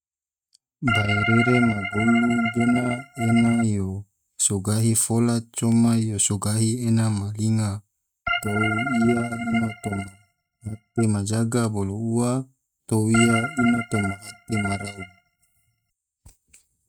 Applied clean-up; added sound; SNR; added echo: neural mask model RNNoise.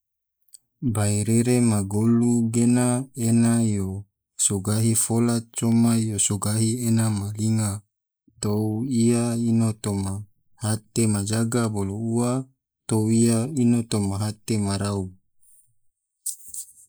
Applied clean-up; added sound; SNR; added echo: neural mask model Resemble Enhance denoiser.